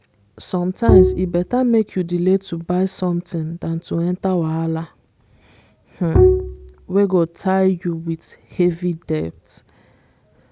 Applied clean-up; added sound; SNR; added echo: none; Bowed string instrument; -4 dB; none.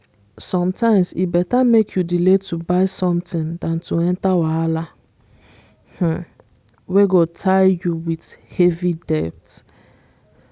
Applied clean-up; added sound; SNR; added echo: none; none; none; none.